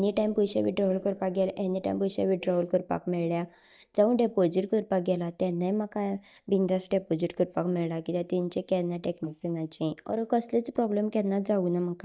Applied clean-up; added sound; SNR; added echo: neural mask model DeepFilterNet 3.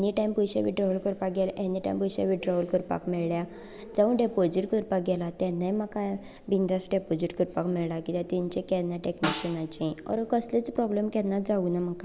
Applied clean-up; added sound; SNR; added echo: none; Snare drum; 11 dB; none.